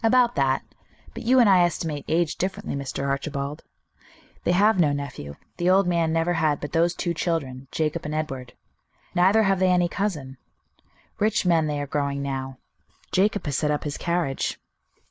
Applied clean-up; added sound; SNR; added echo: none; none; none; none.